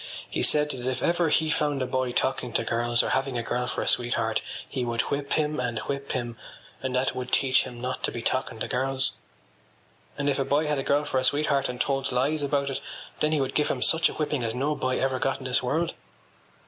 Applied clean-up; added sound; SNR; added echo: none; none; none; none.